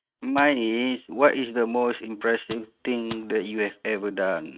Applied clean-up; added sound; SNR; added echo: neural mask model RNNoise.